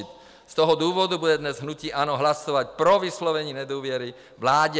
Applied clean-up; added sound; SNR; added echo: none; none; none; none.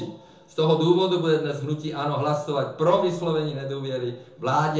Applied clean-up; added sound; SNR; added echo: none; none; none; reverberation time 0.6 s.